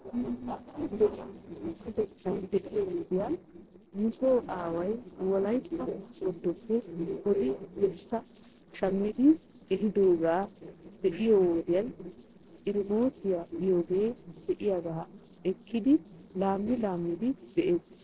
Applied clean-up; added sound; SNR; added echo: neural separator model SepFormer DNS4.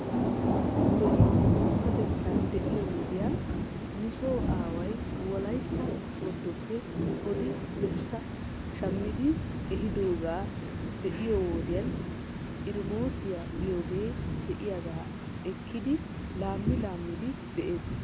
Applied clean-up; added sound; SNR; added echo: none; Thunder / Rain; -4 dB; none.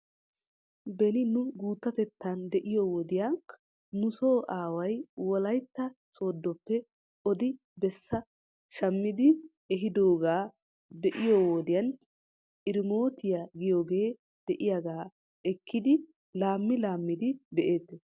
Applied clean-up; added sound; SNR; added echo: none; none; none; none.